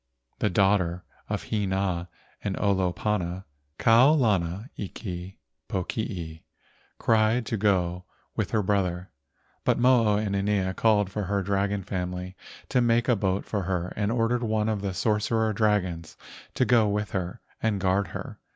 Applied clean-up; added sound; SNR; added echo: none; none; none; none.